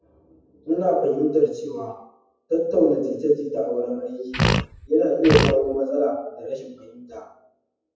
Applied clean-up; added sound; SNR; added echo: classical method WPE with log-MMSE.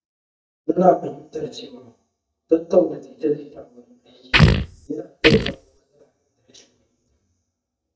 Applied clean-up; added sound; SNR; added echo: neural mask model DeepFilterNet 3.